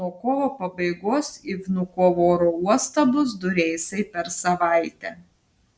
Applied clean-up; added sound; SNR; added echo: none; none; none; none.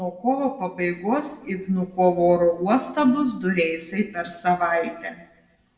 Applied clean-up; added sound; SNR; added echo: none; none; none; reverberation time 0.8 s.